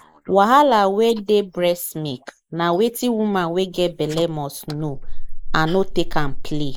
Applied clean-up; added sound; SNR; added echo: neural mask model Resemble Enhance denoiser.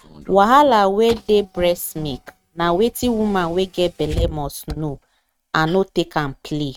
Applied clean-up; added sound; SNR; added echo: neural mask model RNNoise.